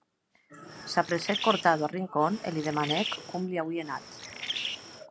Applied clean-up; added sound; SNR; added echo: none; Bird; 8 dB; none.